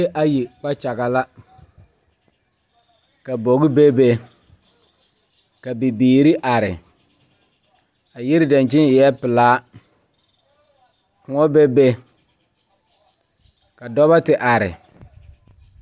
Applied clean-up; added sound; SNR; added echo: none; none; none; none.